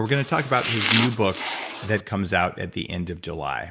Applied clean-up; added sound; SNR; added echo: none; Domestic sounds, home sounds; 1 dB; none.